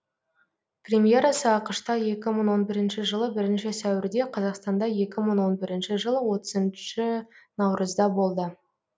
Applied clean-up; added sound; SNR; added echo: none; none; none; none.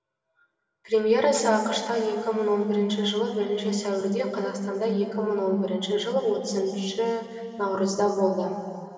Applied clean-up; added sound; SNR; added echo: none; none; none; reverberation time 2.8 s.